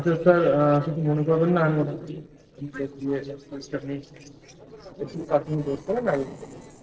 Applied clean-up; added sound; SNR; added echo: neural separator model SepFormer DNS4.